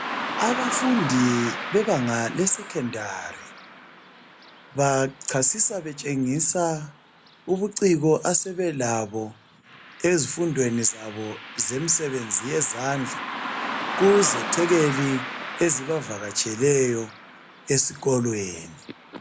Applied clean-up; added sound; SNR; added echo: none; Car passing by; 9 dB; none.